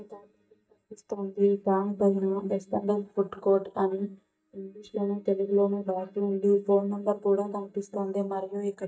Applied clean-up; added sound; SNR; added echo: neural mask model DeepFilterNet 3.